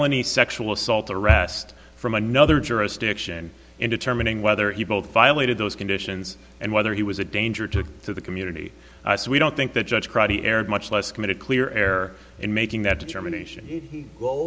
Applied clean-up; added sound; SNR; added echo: none; none; none; none.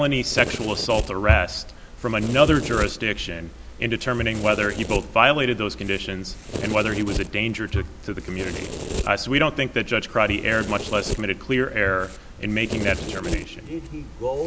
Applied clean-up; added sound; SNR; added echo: none; Domestic sounds, home sounds; 9 dB; none.